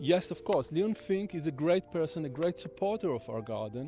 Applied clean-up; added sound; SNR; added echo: none; Piano; 19 dB; none.